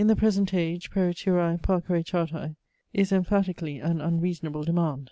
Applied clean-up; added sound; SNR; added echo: none; none; none; none.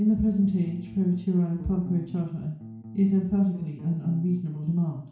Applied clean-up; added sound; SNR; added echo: none; Bass guitar; 16 dB; reverberation time 0.6 s.